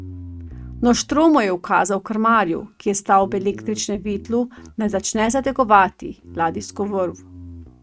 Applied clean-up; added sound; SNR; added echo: neural mask model RNNoise.